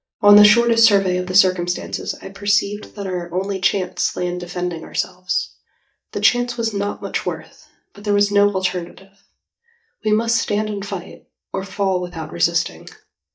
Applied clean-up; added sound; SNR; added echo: neural mask model DeepFilterNet 3.